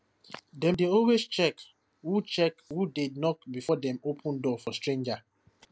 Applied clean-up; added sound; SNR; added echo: none; none; none; none.